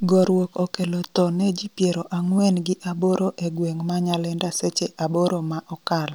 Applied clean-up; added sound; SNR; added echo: none; none; none; none.